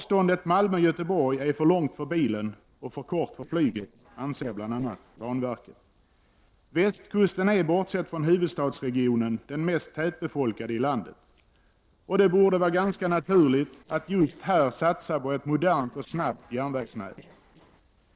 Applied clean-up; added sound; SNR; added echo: neural separator model SepFormer DNS4.